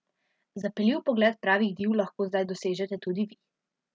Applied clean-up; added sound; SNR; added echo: none; none; none; none.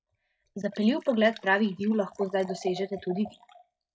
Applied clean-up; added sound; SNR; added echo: classical method log-MMSE.